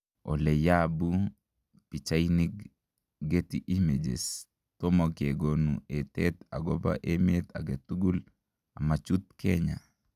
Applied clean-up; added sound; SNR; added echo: none; none; none; none.